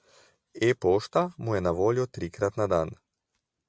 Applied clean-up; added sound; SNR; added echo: none; none; none; none.